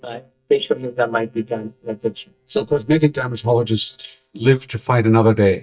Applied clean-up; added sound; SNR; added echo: neural mask model DeepFilterNet 3.